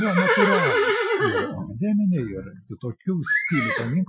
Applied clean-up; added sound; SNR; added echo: classical method Wiener filter.